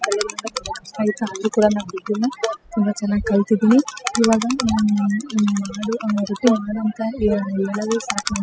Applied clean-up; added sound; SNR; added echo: classical method spectral subtraction.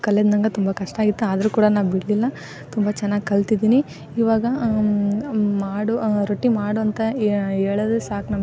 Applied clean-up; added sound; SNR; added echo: none; none; none; none.